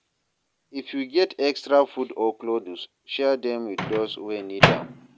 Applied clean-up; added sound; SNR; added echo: none; Microwave oven; 4 dB; none.